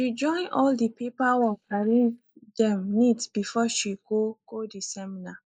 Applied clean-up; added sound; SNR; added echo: neural mask model Resemble Enhance denoiser.